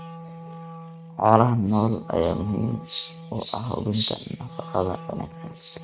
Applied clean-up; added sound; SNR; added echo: neural mask model RNNoise.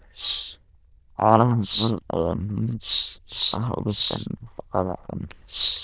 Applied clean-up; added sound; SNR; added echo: neural diffusion model UNIVERSE++.